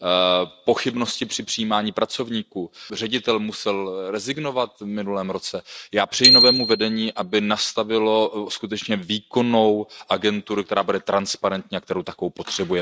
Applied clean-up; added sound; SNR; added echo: neural mask model RNNoise.